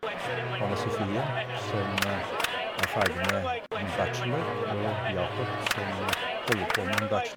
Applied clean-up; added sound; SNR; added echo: none; Clapping; -4 dB; none.